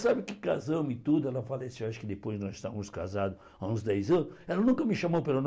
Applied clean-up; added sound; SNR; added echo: none; none; none; none.